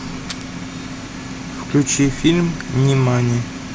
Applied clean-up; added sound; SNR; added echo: none; Fire; 19 dB; none.